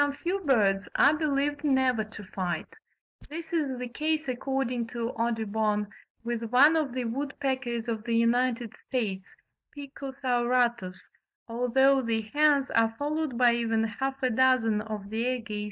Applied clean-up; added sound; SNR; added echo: neural mask model DeepFilterNet 3.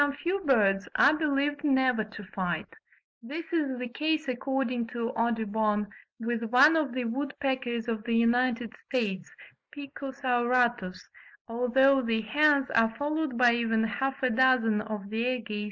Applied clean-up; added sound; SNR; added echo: neural mask model Resemble Enhance denoiser.